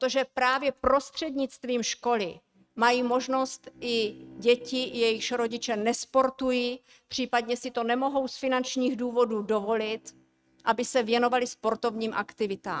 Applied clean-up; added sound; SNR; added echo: neural mask model RNNoise.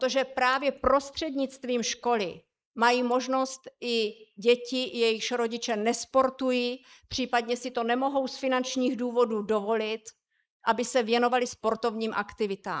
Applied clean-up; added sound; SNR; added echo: neural mask model Resemble Enhance denoiser.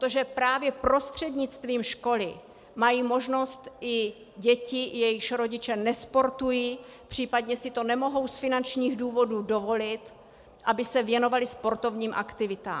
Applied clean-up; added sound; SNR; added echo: none; none; none; none.